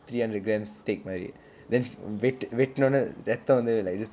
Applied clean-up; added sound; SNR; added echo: none; none; none; none.